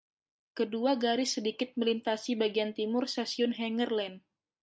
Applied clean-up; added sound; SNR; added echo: none; none; none; none.